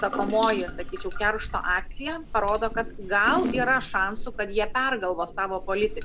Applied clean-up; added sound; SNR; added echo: none; Drip / Sink (filling or washing) / Water tap, faucet; 6 dB; none.